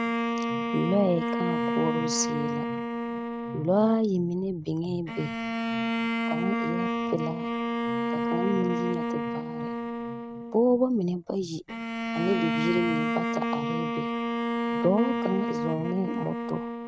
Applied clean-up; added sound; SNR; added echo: neural mask model RNNoise.